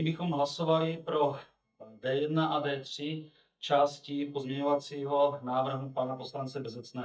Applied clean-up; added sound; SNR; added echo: neural mask model DeepFilterNet 3.